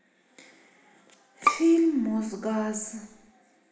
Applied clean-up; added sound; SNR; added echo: none; Bowed string instrument; 4 dB; reverberation time 1.1 s.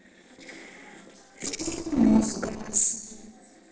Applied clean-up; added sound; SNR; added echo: neural separator model SepFormer DNS4.